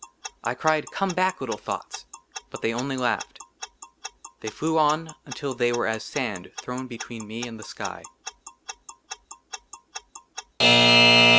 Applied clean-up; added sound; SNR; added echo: none; Alarm / Clock; -3 dB; none.